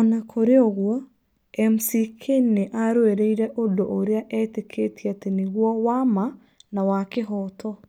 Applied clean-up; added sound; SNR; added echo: none; none; none; none.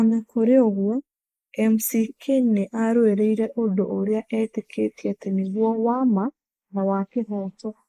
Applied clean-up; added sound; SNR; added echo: neural mask model Resemble Enhance denoiser.